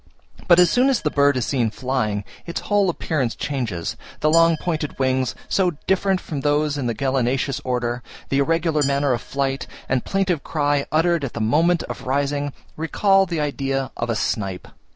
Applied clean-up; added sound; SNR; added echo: none; Glass; 19 dB; none.